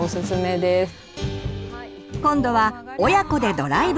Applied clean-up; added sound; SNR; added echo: none; Dog; 15 dB; none.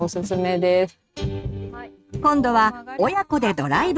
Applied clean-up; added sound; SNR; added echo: neural mask model RNNoise.